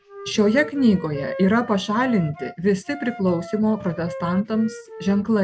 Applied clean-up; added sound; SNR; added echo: none; Wind instrument, woodwind instrument; 15 dB; none.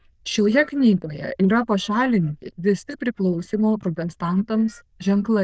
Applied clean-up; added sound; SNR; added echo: neural diffusion model UNIVERSE++.